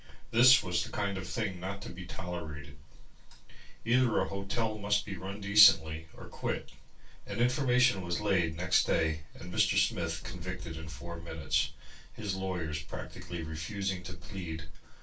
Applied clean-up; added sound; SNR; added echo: none; Boom; 11 dB; reverberation time 0.2 s.